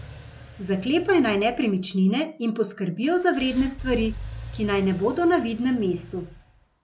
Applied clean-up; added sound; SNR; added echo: none; Engine / Car; 15 dB; none.